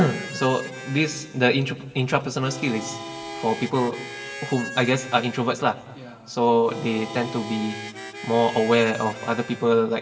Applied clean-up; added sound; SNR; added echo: none; Harmonica; 13 dB; reverberation time 2.3 s.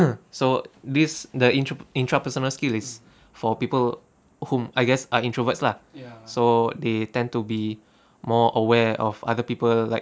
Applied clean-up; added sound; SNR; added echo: none; none; none; none.